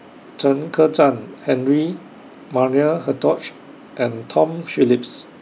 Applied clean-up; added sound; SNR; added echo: none; none; none; none.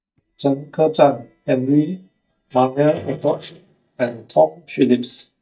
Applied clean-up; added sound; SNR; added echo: neural mask model DeepFilterNet 3.